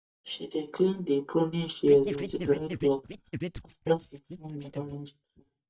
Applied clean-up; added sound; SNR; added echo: neural mask model DeepFilterNet 3.